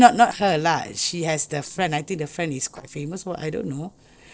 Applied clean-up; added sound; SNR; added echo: neural separator model SepFormer DNS4.